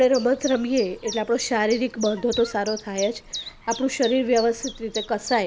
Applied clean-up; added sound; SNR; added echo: none; Chirp, tweet; 14 dB; none.